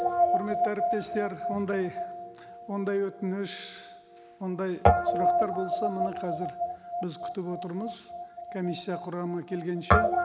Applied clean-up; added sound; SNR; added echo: none; Guitar; -4 dB; none.